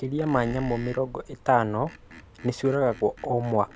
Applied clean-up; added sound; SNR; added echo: none; Screech + Car passing by; 18 dB; none.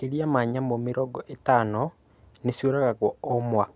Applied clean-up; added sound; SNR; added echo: none; none; none; none.